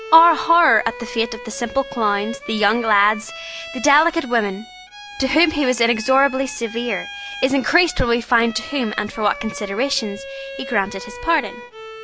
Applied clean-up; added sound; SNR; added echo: none; Bowed string instrument; 15 dB; none.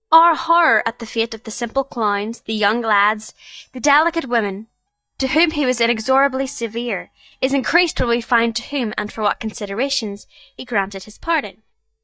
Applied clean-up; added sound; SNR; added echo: neural mask model DeepFilterNet 3.